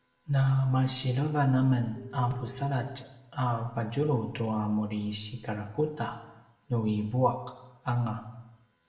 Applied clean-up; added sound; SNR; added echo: none; Telephone; 18 dB; reverberation time 0.9 s.